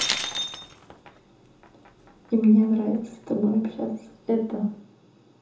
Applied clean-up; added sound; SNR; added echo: none; Shatter; 11 dB; reverberation time 0.6 s.